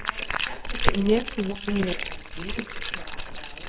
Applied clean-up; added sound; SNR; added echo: neural separator model SepFormer WHAMR!.